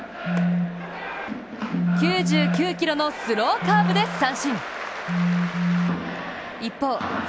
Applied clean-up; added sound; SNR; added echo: none; Telephone; 0 dB; none.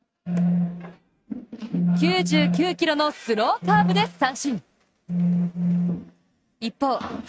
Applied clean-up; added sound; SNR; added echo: neural mask model RNNoise.